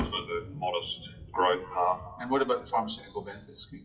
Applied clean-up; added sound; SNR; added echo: classical method WPE with log-MMSE.